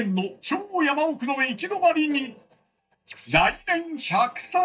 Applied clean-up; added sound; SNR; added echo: neural mask model DeepFilterNet 3.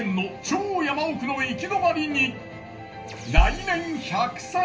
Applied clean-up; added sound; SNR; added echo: none; Bass drum; -4 dB; reverberation time 0.3 s.